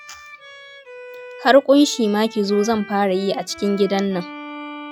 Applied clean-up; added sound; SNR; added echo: classical method log-MMSE.